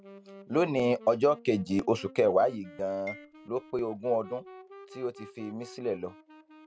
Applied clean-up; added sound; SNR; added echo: none; Marimba, xylophone + Wind instrument, woodwind instrument; 19 dB; none.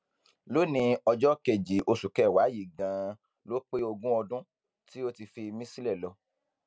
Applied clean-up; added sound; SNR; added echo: none; none; none; none.